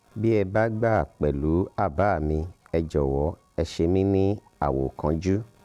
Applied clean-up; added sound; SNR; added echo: none; none; none; none.